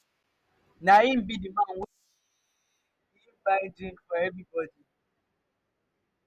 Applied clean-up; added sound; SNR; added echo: none; none; none; none.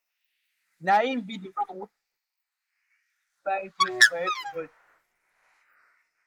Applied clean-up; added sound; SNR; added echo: neural mask model Resemble Enhance denoiser.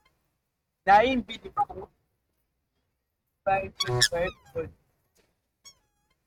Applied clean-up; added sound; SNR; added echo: neural mask model RNNoise.